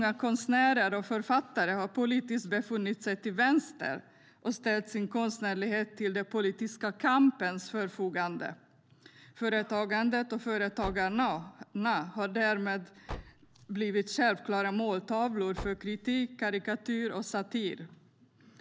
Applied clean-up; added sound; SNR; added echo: none; Car; 16 dB; none.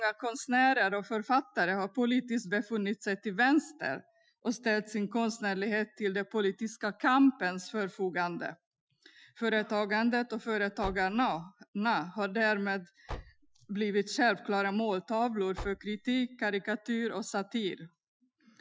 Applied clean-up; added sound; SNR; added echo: classical method Wiener filter.